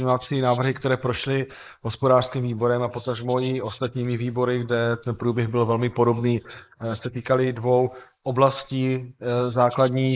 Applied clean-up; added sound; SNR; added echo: neural mask model Resemble Enhance denoiser.